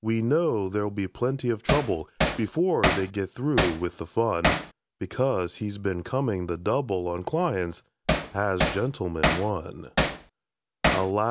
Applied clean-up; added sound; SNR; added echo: none; Hammer; 1 dB; none.